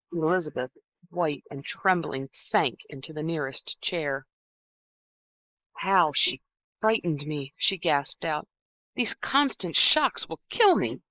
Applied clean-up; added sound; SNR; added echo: neural mask model Resemble Enhance denoiser.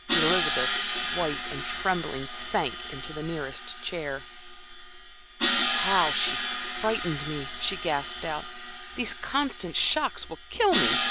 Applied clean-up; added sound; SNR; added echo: none; Crash cymbal; -1 dB; none.